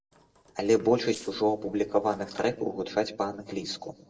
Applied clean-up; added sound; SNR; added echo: neural separator model SepFormer DNS4.